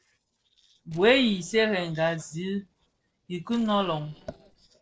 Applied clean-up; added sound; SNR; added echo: neural separator model SepFormer DNS4.